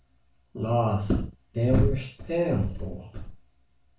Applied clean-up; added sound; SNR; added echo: none; none; none; reverberation time 0.3 s.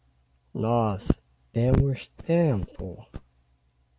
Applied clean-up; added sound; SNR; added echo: none; none; none; none.